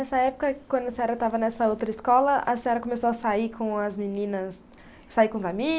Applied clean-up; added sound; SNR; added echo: none; none; none; none.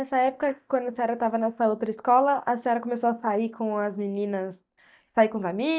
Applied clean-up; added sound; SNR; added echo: neural mask model DeepFilterNet 3.